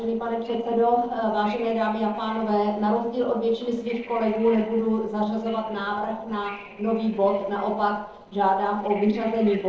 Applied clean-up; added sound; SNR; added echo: neural separator model SepFormer DNS4.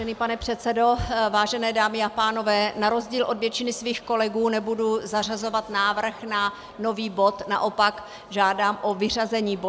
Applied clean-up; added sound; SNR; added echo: none; none; none; none.